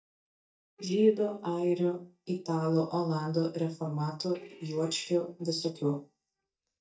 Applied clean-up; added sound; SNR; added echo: neural mask model DeepFilterNet 3.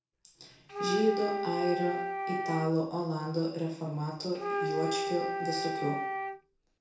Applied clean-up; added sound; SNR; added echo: none; Wind instrument, woodwind instrument; 2 dB; reverberation time 0.5 s.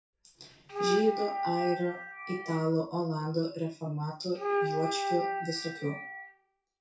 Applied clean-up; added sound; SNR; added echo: classical method WPE with log-MMSE.